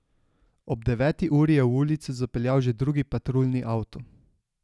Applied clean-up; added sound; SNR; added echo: none; none; none; none.